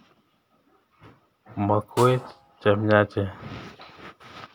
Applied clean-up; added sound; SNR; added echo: none; Snare drum; 18 dB; none.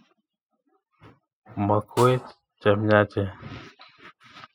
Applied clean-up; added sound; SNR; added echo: classical method spectral subtraction.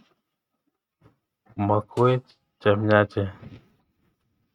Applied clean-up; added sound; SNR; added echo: neural mask model RNNoise.